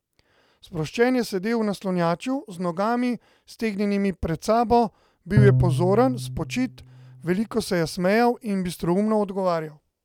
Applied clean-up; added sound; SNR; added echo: none; Bowed string instrument; 3 dB; none.